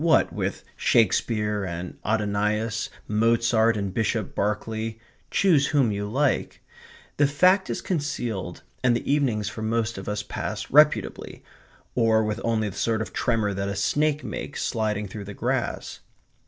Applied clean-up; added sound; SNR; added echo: none; none; none; none.